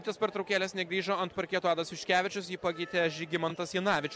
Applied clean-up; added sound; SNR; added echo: none; none; none; none.